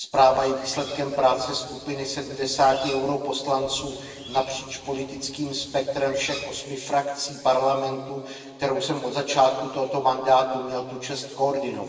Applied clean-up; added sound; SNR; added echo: none; Bird; 18 dB; reverberation time 2.6 s.